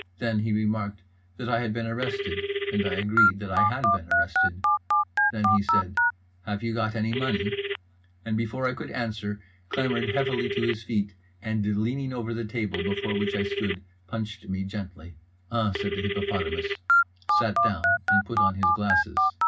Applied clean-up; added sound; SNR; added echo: none; Telephone; -2 dB; reverberation time 0.4 s.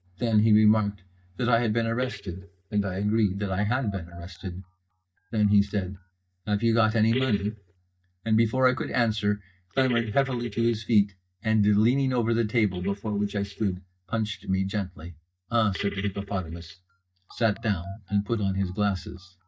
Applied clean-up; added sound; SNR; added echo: neural mask model DeepFilterNet 3.